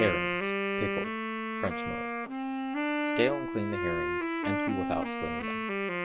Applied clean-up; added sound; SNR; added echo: none; Wind instrument, woodwind instrument; -3 dB; none.